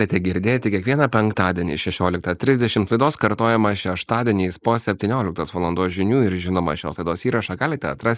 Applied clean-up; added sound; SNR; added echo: neural mask model Resemble Enhance denoiser.